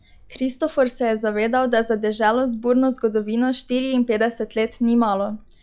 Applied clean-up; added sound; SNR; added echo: classical method log-MMSE.